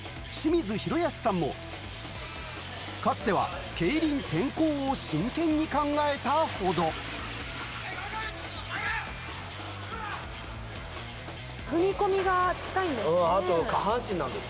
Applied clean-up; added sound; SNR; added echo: none; none; none; none.